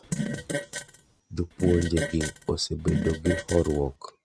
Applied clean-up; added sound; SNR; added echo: neural mask model RNNoise.